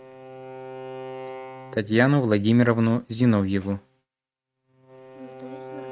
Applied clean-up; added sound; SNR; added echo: neural mask model RNNoise.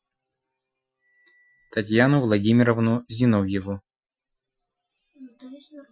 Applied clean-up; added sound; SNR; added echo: classical method Wiener filter.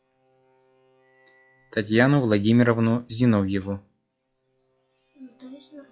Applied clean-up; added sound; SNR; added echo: classical method log-MMSE.